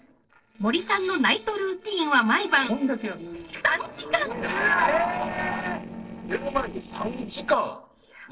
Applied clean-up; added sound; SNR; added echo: neural separator model SepFormer DNS4.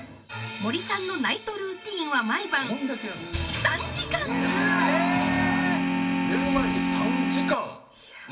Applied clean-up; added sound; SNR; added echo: none; Organ; -4 dB; reverberation time 0.2 s.